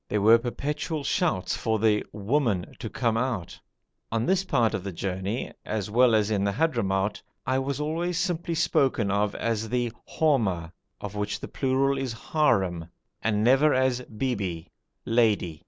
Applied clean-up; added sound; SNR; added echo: none; none; none; none.